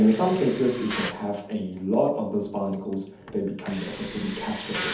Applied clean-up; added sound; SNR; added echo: none; Tools; 11 dB; reverberation time 0.6 s.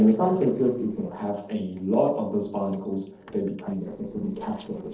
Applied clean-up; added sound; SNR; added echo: neural separator model SepFormer DNS4.